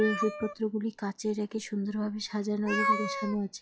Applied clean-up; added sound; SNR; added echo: classical method log-MMSE.